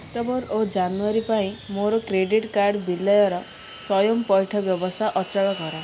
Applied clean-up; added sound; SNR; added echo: none; Fixed-wing aircraft, airplane; 19 dB; none.